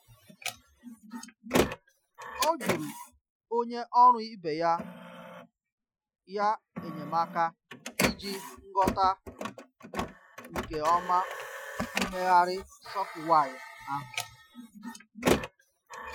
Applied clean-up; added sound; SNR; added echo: classical method Wiener filter.